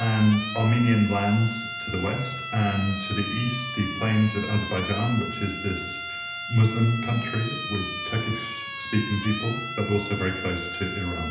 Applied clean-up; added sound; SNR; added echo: none; Siren; 6 dB; reverberation time 0.8 s.